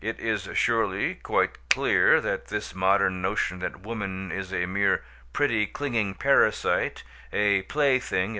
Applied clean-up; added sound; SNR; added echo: none; Finger snapping; 3 dB; none.